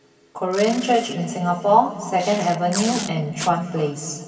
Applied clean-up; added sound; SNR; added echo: none; Packing tape, duct tape; 13 dB; reverberation time 2.9 s.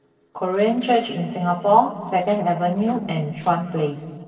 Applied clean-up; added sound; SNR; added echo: neural separator model SepFormer DNS4.